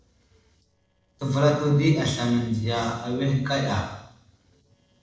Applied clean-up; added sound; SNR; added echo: neural separator model SepFormer DNS4.